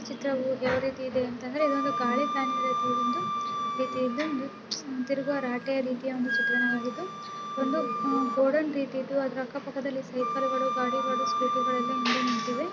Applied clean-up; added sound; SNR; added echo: none; Wind instrument, woodwind instrument; 3 dB; none.